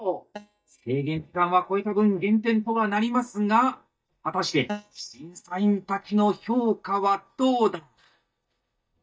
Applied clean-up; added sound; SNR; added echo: neural mask model DeepFilterNet 3.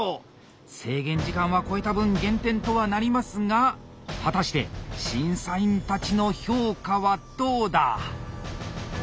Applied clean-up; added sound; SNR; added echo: none; none; none; none.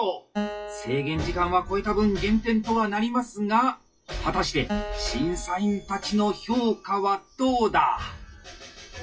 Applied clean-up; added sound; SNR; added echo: classical method WPE with log-MMSE.